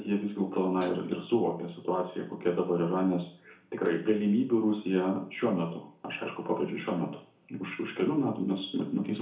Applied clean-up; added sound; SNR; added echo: none; Hi-hat; 19 dB; reverberation time 0.5 s.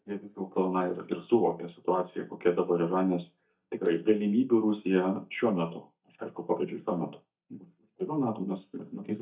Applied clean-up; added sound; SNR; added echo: neural mask model DeepFilterNet 3.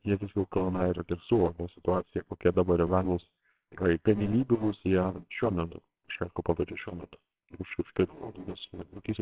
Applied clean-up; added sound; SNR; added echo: neural separator model SepFormer WHAMR!.